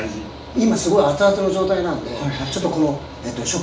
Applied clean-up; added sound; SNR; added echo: none; Mechanical fan; 14 dB; reverberation time 0.4 s.